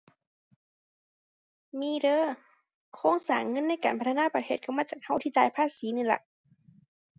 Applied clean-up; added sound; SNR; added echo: none; none; none; none.